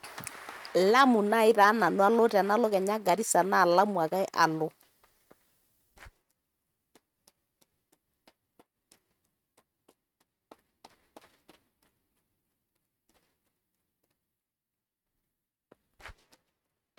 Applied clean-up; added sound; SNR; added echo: neural mask model RNNoise.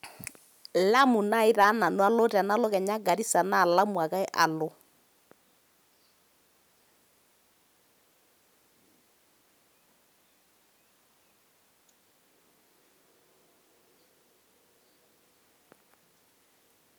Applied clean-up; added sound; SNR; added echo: none; none; none; none.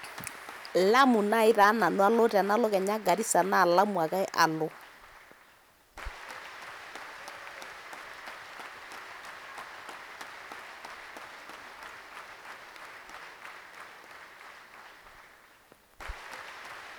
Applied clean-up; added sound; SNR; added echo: none; Applause; 15 dB; none.